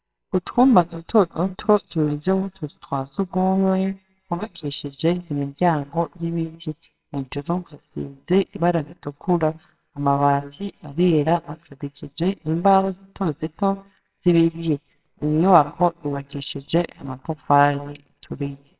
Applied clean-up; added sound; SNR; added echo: neural separator model SepFormer WHAMR!.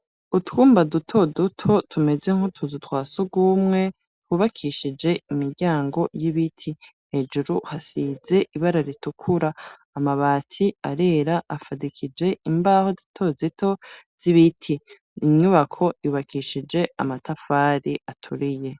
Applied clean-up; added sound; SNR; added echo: none; none; none; none.